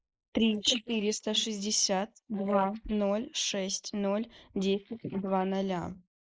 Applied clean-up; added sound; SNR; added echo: neural mask model Resemble Enhance denoiser.